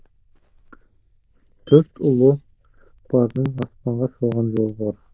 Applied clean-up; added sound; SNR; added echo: neural diffusion model UNIVERSE++.